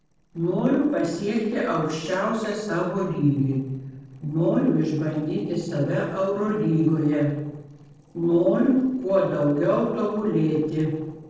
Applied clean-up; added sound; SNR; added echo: neural separator model SepFormer DNS4.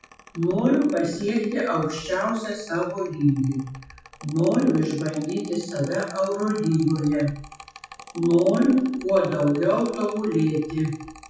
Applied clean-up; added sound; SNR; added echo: classical method WPE with log-MMSE.